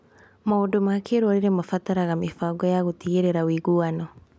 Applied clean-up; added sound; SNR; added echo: none; none; none; none.